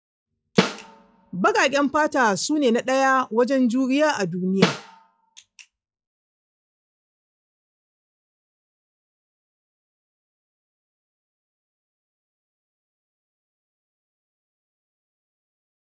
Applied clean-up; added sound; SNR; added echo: classical method log-MMSE.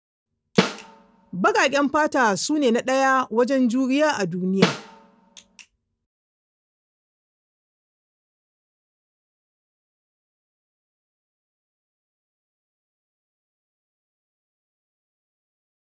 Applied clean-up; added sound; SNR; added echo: none; Snare drum; -1 dB; none.